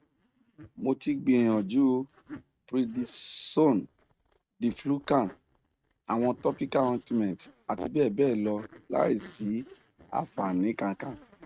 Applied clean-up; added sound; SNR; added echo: neural mask model RNNoise.